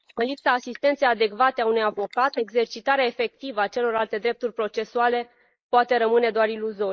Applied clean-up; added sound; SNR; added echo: neural mask model Resemble Enhance denoiser.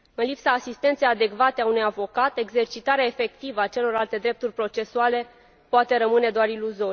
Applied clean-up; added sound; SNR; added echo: none; none; none; none.